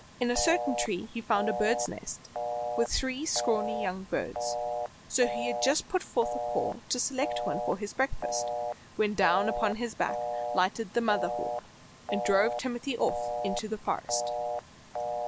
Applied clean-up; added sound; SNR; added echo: none; Telephone; 3 dB; none.